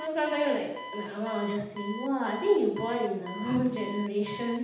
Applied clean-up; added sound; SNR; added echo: none; Alarm; 12 dB; reverberation time 0.9 s.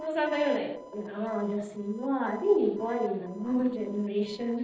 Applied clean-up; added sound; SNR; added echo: neural separator model SepFormer DNS4.